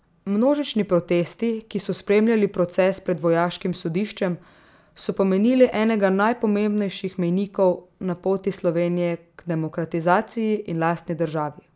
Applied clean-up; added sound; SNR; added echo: none; none; none; none.